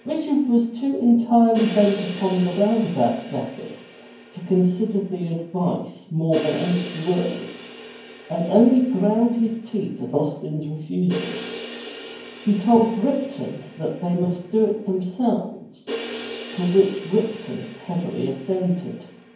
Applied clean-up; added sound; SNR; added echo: none; Crash cymbal; 15 dB; reverberation time 0.9 s.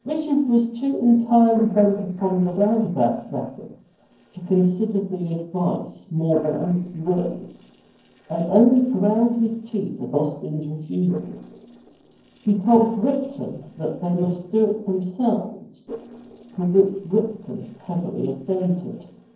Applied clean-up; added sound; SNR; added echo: neural separator model SepFormer DNS4.